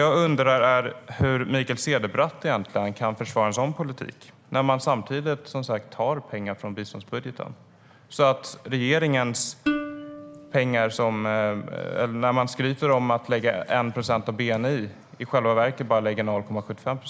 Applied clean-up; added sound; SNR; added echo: none; Plucked string instrument; 9 dB; none.